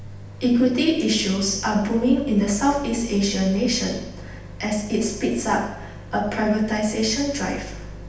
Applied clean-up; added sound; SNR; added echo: none; Microwave oven; 14 dB; reverberation time 0.9 s.